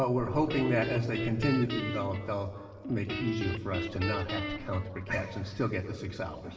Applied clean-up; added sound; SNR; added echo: none; Guitar; 6 dB; reverberation time 2.1 s.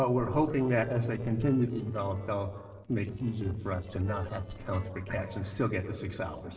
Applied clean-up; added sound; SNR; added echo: neural separator model SepFormer DNS4.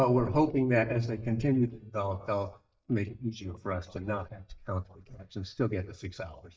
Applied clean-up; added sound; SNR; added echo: neural mask model DeepFilterNet 3.